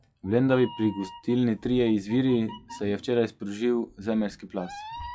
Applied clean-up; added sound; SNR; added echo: classical method log-MMSE.